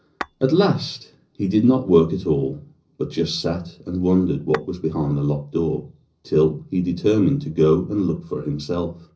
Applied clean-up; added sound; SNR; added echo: none; Tap / Glass; 18 dB; reverberation time 0.5 s.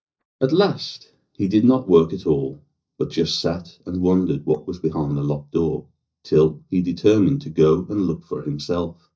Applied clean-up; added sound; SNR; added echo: neural mask model DeepFilterNet 3.